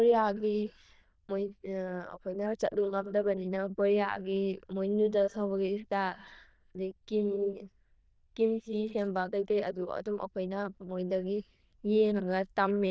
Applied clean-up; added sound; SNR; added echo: neural diffusion model UNIVERSE++.